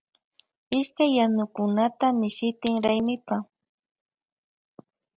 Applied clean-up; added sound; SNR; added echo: none; Glass; 16 dB; none.